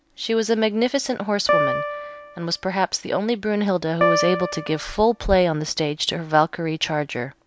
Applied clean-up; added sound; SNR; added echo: none; Piano; 3 dB; none.